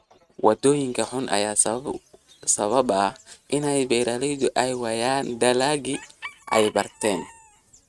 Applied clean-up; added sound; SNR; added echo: neural mask model RNNoise.